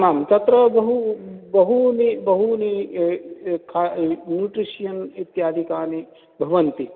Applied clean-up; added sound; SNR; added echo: none; none; none; none.